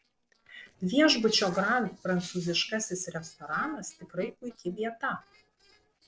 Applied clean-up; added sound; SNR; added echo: neural separator model SepFormer DNS4.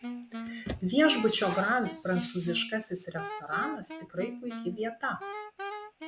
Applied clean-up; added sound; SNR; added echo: none; Wind instrument, woodwind instrument; 10 dB; none.